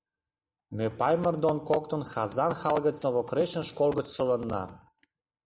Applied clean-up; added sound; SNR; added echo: none; none; none; none.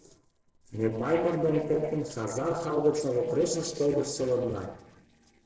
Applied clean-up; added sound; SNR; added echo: neural separator model SepFormer DNS4.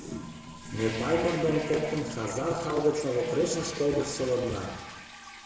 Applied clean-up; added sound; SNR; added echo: none; Toilet flush; 11 dB; reverberation time 1.2 s.